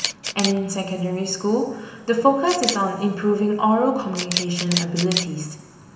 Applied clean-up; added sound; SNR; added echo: none; Camera; 9 dB; reverberation time 3.0 s.